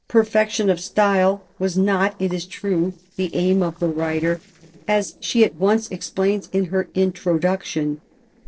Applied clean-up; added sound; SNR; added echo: neural separator model SepFormer DNS4.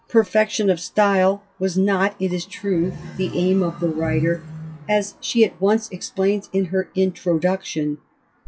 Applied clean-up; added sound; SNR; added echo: classical method WPE with log-MMSE.